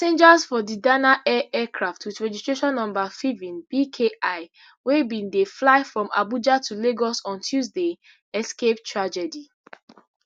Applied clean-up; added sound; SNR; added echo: none; none; none; none.